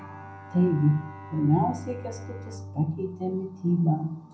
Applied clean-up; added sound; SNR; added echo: none; Bowed string instrument; 15 dB; reverberation time 0.6 s.